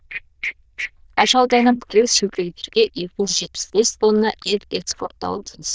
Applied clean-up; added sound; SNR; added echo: neural diffusion model UNIVERSE++.